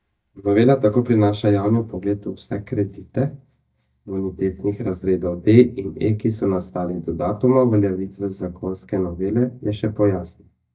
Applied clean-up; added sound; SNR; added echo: neural mask model DeepFilterNet 3.